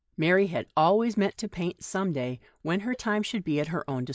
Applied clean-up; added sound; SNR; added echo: neural mask model Resemble Enhance denoiser.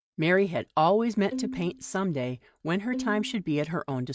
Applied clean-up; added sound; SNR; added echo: neural mask model RNNoise.